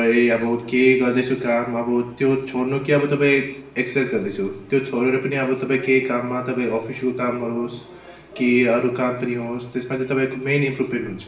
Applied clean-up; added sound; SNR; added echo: none; none; none; reverberation time 0.7 s.